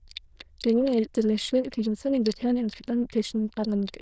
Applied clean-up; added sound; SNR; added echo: neural diffusion model UNIVERSE++.